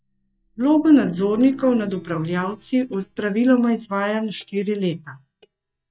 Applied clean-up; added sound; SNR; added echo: neural mask model DeepFilterNet 3.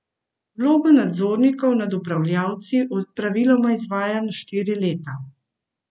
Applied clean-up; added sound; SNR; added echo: none; none; none; none.